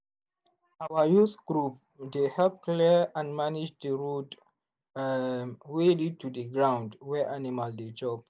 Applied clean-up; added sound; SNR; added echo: none; none; none; none.